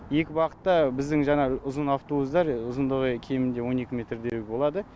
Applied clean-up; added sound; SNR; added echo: none; none; none; none.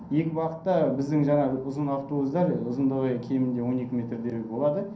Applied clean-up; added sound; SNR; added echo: none; none; none; reverberation time 0.6 s.